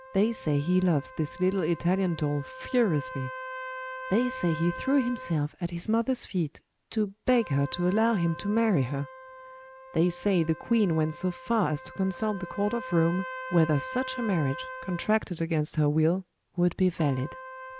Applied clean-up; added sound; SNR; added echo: none; Trumpet; 14 dB; none.